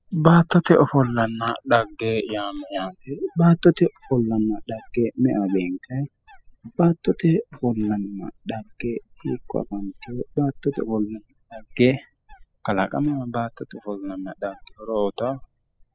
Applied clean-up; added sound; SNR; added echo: classical method spectral subtraction.